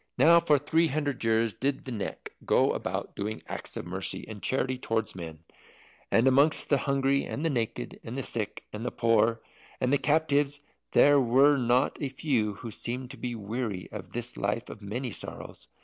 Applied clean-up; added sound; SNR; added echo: none; none; none; none.